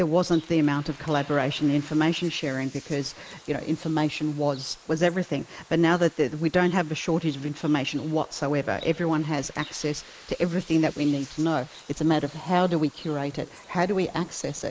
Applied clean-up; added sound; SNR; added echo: neural mask model Resemble Enhance denoiser.